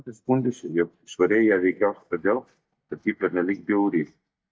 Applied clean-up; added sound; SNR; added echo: neural mask model DeepFilterNet 3.